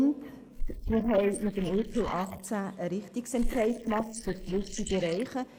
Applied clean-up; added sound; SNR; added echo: neural mask model Resemble Enhance denoiser.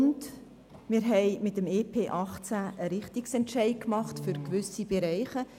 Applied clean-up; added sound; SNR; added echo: none; none; none; none.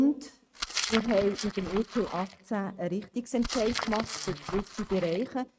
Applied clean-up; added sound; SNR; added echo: neural mask model RNNoise.